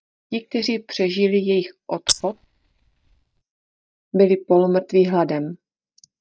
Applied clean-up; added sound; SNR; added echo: neural mask model DeepFilterNet 3.